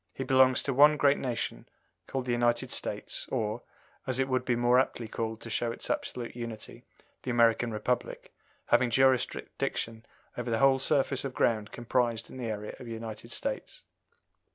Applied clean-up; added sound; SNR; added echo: none; none; none; none.